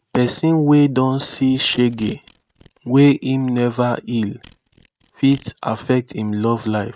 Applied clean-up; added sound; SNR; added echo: neural mask model RNNoise.